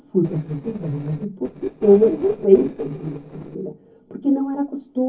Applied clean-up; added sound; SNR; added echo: neural separator model SepFormer DNS4.